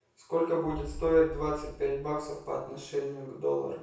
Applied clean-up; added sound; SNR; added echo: none; Boom; 14 dB; reverberation time 0.6 s.